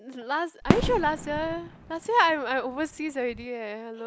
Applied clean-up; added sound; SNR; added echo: none; Fireworks; 3 dB; none.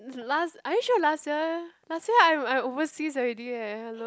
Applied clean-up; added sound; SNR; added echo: none; none; none; none.